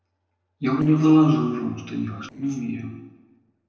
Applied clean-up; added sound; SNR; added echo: neural separator model SepFormer DNS4.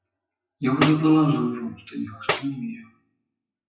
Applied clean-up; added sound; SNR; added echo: classical method WPE with log-MMSE.